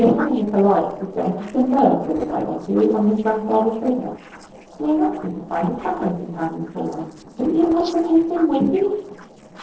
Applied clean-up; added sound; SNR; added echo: neural separator model SepFormer DNS4.